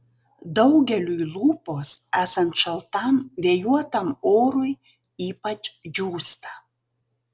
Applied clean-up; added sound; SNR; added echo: none; none; none; none.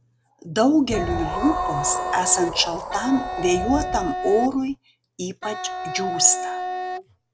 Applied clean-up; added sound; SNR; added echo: none; Wind instrument, woodwind instrument + Wind; 4 dB; none.